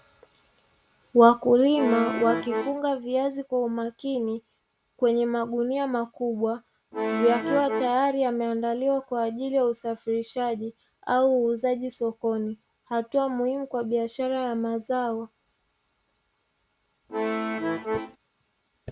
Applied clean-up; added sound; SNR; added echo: none; Accordion; 2 dB; none.